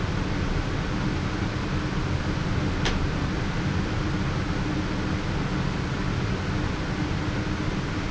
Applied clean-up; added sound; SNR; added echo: none; none; none; none.